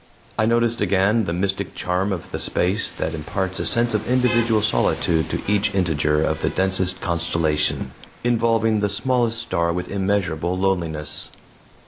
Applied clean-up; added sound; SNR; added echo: none; Rain; 18 dB; none.